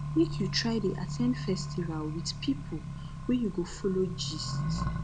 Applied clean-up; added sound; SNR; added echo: none; Accelerating, revving, vroom; 3 dB; none.